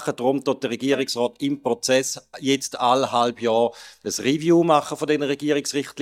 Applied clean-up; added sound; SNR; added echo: neural mask model DeepFilterNet 3.